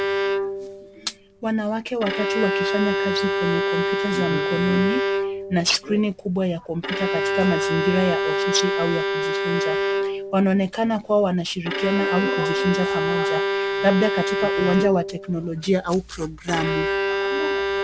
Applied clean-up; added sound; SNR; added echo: none; Bowed string instrument; 0 dB; none.